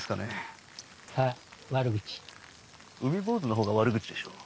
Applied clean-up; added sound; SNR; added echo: none; none; none; none.